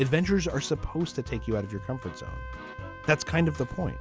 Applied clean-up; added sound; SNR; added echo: none; Trumpet; 18 dB; none.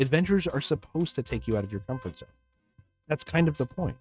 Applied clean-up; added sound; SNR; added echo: neural mask model RNNoise.